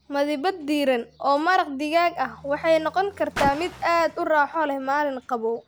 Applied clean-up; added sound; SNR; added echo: none; Car; 17 dB; none.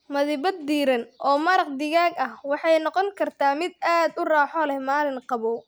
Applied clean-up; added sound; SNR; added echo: none; none; none; none.